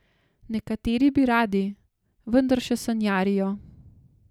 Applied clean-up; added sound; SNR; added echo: none; none; none; none.